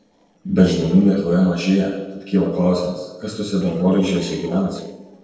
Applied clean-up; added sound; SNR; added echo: neural separator model SepFormer DNS4.